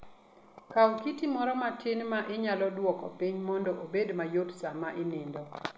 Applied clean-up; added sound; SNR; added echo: none; none; none; none.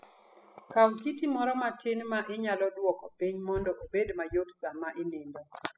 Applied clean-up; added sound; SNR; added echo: classical method spectral subtraction.